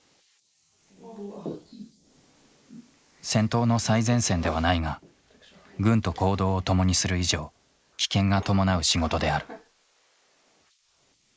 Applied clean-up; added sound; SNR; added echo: neural mask model Resemble Enhance denoiser.